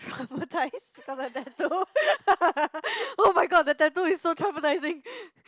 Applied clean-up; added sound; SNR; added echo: none; none; none; none.